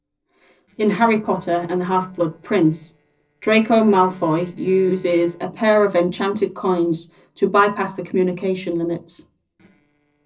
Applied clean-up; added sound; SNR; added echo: neural separator model SepFormer DNS4.